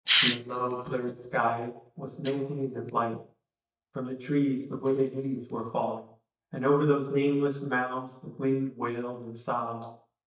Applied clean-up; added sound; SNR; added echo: neural mask model DeepFilterNet 3.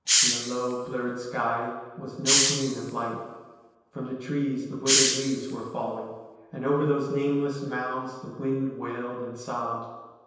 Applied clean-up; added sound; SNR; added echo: none; Hiss; -2 dB; reverberation time 1.2 s.